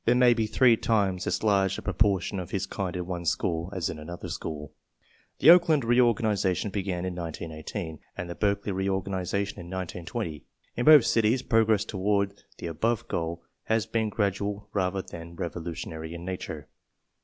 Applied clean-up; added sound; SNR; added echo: none; none; none; none.